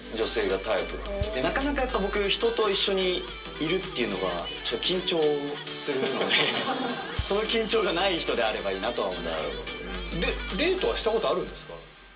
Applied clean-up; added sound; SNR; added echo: none; Bass drum; 15 dB; reverberation time 0.2 s.